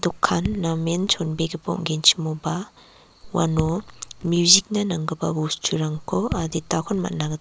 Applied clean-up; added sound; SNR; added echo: none; Raindrop / Drip; 12 dB; none.